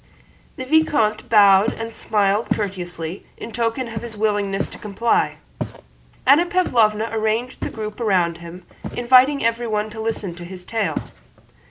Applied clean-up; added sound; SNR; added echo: none; Walk, footsteps; 13 dB; none.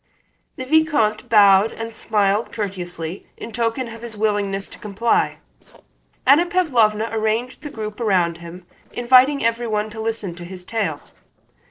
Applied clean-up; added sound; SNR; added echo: neural separator model SepFormer DNS4.